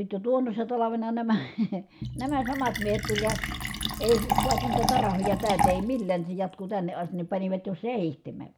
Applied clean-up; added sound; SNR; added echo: none; Fill (with liquid); 4 dB; none.